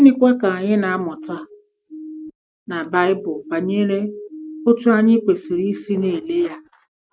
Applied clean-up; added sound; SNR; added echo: neural mask model RNNoise.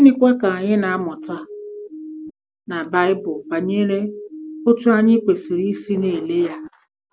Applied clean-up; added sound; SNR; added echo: none; Siren; 14 dB; none.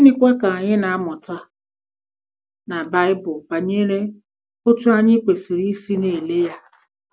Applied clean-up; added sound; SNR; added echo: none; none; none; none.